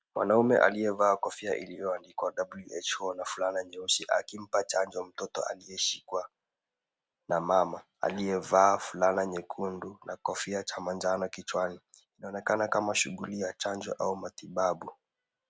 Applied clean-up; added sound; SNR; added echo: none; none; none; none.